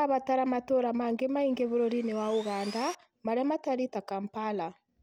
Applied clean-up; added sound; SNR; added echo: none; Sawing; 17 dB; none.